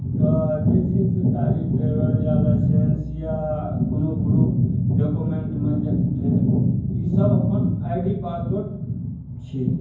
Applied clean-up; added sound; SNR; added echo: none; none; none; reverberation time 0.9 s.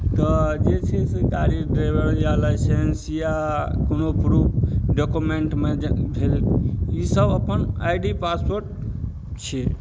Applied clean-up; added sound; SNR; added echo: none; none; none; none.